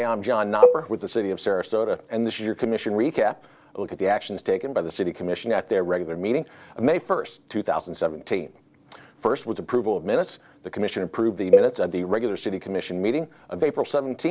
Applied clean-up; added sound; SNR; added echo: none; Cowbell; -1 dB; none.